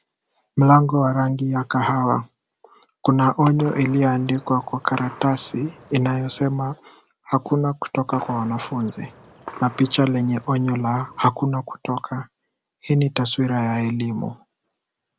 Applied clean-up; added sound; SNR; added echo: none; Gunshot, gunfire; 19 dB; none.